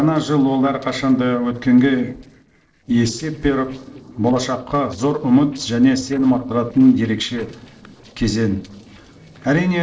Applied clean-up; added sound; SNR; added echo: neural separator model SepFormer DNS4.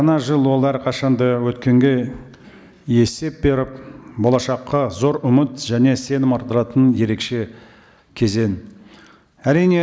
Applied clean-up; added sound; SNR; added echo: none; none; none; none.